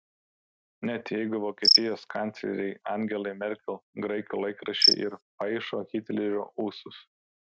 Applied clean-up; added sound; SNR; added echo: neural mask model RNNoise.